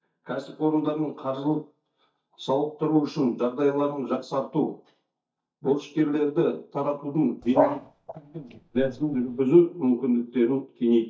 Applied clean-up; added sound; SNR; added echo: neural mask model DeepFilterNet 3.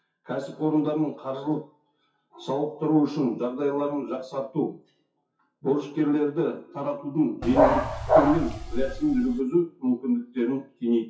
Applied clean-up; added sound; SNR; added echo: classical method WPE with log-MMSE.